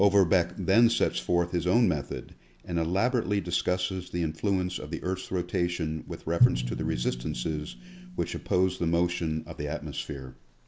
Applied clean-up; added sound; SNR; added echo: none; Drum; 9 dB; none.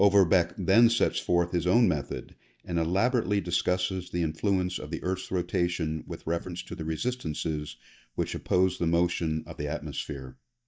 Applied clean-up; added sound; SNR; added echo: neural mask model DeepFilterNet 3.